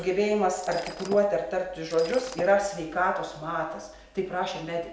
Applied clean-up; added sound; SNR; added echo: none; Shatter; 14 dB; none.